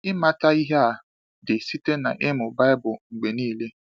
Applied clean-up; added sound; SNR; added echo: none; none; none; none.